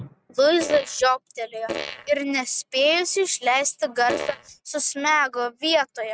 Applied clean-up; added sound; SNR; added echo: neural mask model RNNoise.